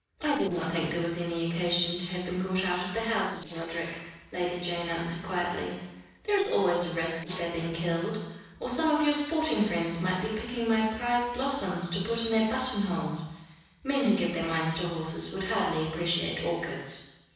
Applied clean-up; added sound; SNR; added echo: neural separator model SepFormer DNS4.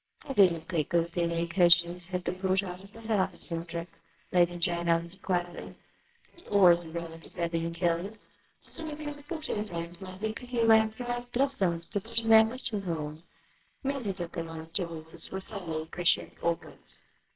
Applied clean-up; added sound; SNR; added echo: neural separator model SepFormer WHAMR!.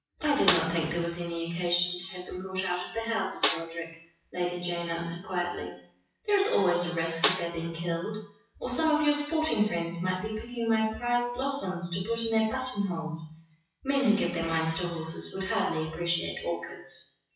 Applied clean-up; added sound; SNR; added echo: classical method WPE with log-MMSE.